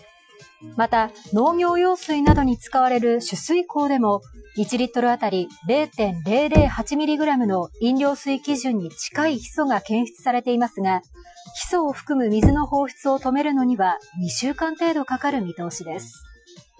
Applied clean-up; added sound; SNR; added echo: classical method Wiener filter.